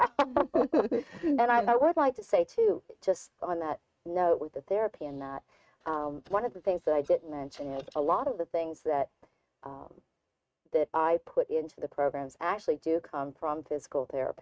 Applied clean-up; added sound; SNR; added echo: neural mask model RNNoise.